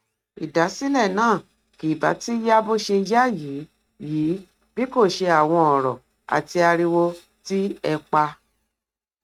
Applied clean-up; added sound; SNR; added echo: neural mask model RNNoise.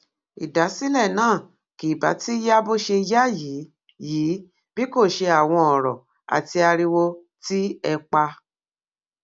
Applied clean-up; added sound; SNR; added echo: none; none; none; none.